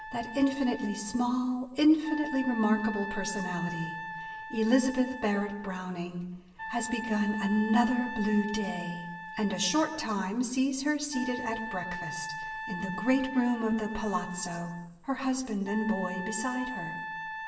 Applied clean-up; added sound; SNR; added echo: none; Wind instrument, woodwind instrument; 10 dB; reverberation time 1.0 s.